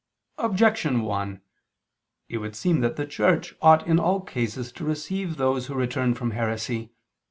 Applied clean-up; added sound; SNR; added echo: none; none; none; none.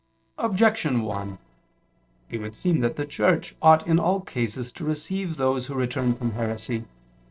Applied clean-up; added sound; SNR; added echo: neural separator model SepFormer DNS4.